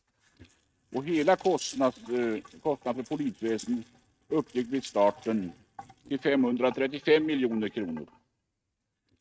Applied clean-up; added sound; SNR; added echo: neural mask model RNNoise.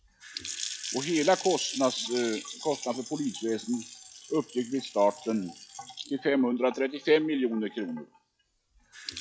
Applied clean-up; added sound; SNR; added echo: classical method log-MMSE.